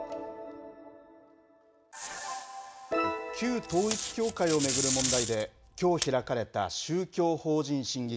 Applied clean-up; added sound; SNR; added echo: none; Packing tape, duct tape; 3 dB; none.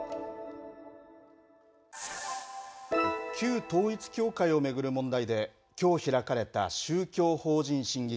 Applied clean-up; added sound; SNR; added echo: none; none; none; none.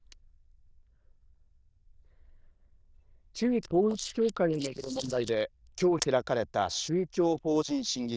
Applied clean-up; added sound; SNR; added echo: neural diffusion model UNIVERSE++.